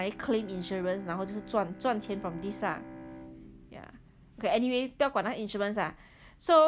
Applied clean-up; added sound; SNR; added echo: none; Bowed string instrument; 18 dB; none.